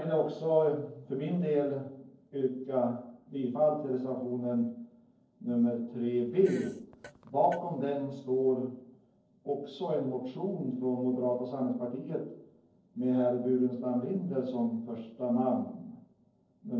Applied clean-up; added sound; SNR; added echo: neural separator model SepFormer DNS4.